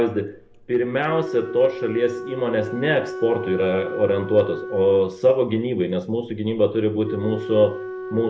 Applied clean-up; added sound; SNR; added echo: none; Wind instrument, woodwind instrument; 11 dB; reverberation time 0.5 s.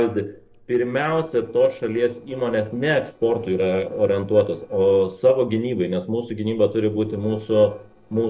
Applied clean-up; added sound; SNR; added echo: neural separator model SepFormer DNS4.